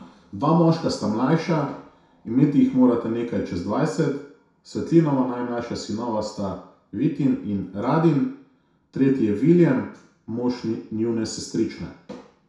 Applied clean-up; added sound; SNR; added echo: none; none; none; reverberation time 0.6 s.